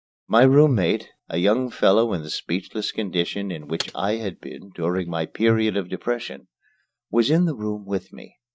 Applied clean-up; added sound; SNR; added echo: neural mask model DeepFilterNet 3.